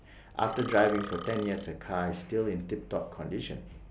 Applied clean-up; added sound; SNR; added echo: none; Burping, eructation; 11 dB; none.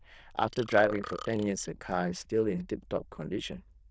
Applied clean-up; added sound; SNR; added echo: neural diffusion model UNIVERSE++.